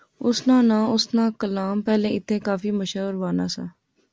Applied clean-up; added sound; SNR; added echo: none; none; none; none.